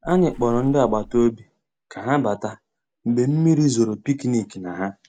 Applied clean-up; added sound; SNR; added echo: none; Water / Splash, splatter; 13 dB; none.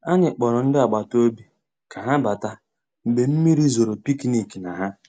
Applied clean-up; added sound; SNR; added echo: none; none; none; none.